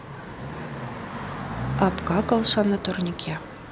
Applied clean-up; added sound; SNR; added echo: none; Car passing by; 8 dB; none.